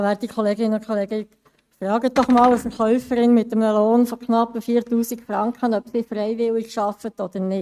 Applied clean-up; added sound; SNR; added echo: neural mask model RNNoise.